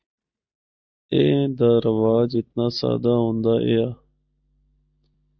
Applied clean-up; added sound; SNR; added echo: neural mask model DeepFilterNet 3.